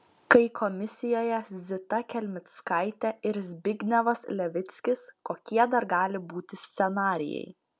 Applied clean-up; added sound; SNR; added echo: none; none; none; none.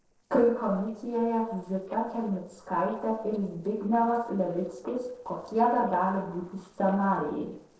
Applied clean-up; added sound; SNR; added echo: neural separator model SepFormer DNS4.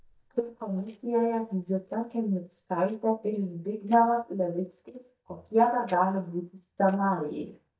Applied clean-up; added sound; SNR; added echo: neural mask model DeepFilterNet 3.